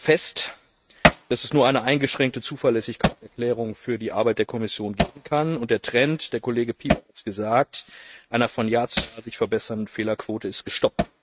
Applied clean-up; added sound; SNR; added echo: neural mask model RNNoise.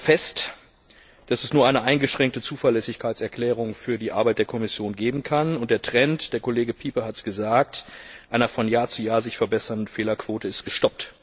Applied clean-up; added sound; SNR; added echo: none; none; none; none.